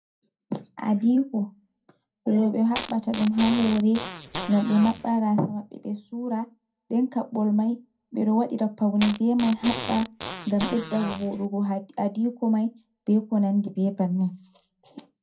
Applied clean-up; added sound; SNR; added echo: none; Fart; 10 dB; reverberation time 0.2 s.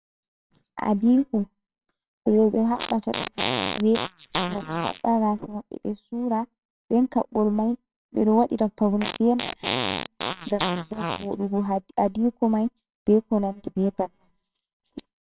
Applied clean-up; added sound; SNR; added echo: neural separator model SepFormer WHAMR!.